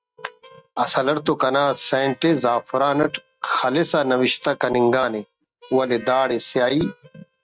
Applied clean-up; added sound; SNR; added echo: neural mask model RNNoise.